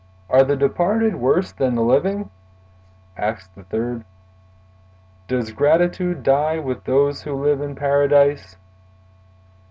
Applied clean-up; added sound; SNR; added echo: none; none; none; none.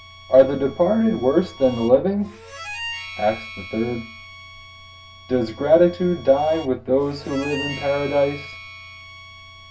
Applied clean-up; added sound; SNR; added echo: none; Harmonica; 16 dB; reverberation time 0.2 s.